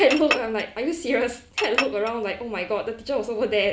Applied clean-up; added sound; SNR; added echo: none; Chink, clink; 7 dB; none.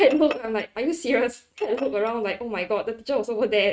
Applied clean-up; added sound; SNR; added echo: neural mask model RNNoise.